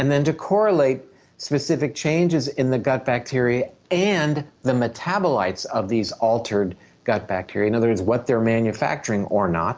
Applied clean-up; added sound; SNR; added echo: none; none; none; none.